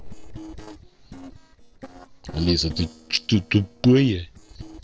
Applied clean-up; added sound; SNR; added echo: neural separator model SepFormer DNS4.